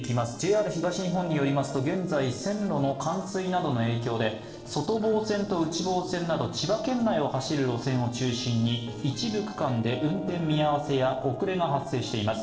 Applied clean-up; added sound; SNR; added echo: neural separator model SepFormer DNS4.